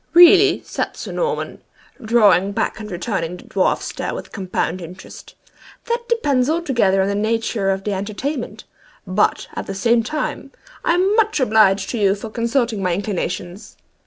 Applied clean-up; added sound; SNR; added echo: none; none; none; none.